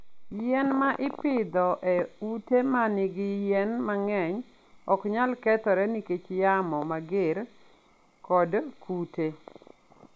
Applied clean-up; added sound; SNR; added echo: none; none; none; none.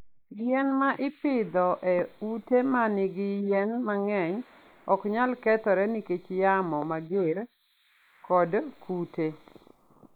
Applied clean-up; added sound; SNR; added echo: neural mask model Resemble Enhance denoiser.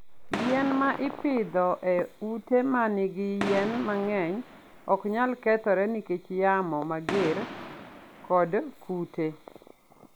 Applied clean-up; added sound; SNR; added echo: none; Fireworks; 11 dB; none.